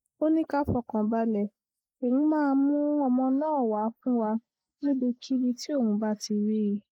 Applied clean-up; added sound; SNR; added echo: neural mask model Resemble Enhance denoiser.